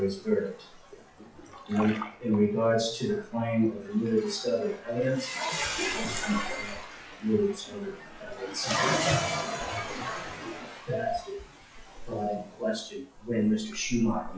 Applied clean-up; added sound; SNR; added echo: classical method WPE with log-MMSE.